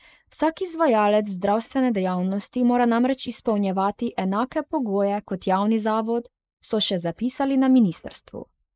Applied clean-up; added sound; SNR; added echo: neural mask model Resemble Enhance denoiser.